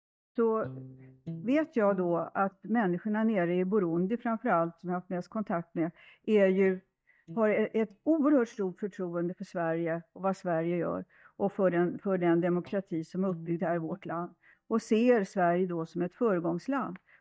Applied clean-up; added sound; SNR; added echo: neural mask model DeepFilterNet 3.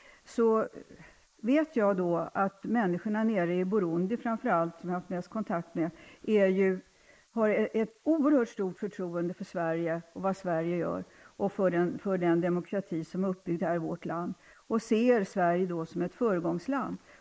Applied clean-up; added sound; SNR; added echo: neural mask model Resemble Enhance denoiser.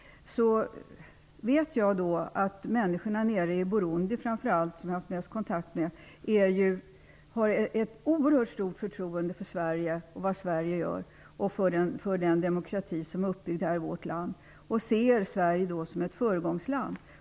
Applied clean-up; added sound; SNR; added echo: none; none; none; none.